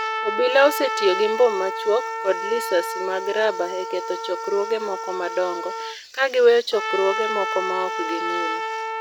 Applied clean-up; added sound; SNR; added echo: none; Trumpet; 5 dB; none.